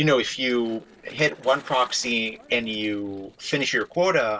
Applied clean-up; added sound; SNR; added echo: neural separator model SepFormer DNS4.